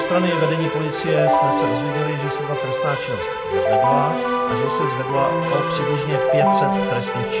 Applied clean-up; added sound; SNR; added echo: none; Keyboard (musical); -5 dB; reverberation time 1.9 s.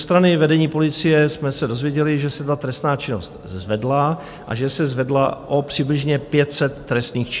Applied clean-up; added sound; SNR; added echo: none; none; none; none.